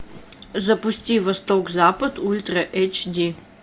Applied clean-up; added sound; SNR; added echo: none; none; none; none.